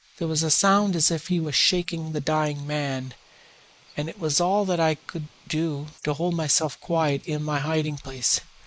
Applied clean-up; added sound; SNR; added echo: neural mask model Resemble Enhance denoiser.